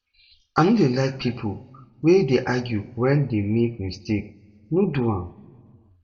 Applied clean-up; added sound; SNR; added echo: none; none; none; reverberation time 0.9 s.